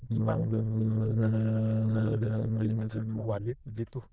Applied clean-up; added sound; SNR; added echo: neural diffusion model UNIVERSE++.